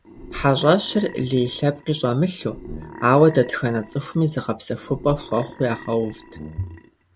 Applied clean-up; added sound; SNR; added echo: none; Burping, eructation + Brass instrument; 17 dB; none.